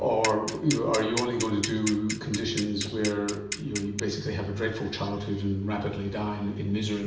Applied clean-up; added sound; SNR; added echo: none; Clock; 8 dB; reverberation time 0.8 s.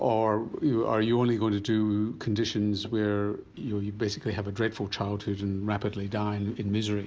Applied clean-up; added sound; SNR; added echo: none; none; none; none.